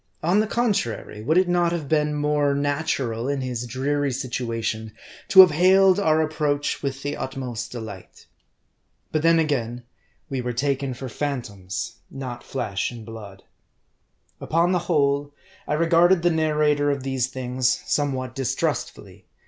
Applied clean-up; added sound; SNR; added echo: none; none; none; none.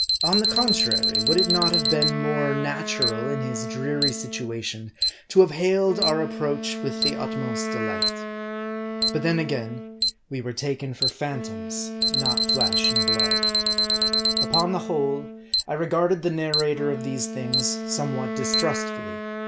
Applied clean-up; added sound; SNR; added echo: none; Alarm + Wind instrument, woodwind instrument; -1 dB; none.